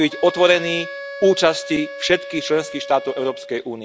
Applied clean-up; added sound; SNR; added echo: none; Wind instrument, woodwind instrument; 13 dB; none.